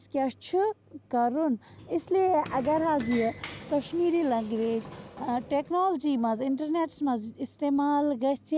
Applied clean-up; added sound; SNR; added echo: none; Sliding door; 18 dB; none.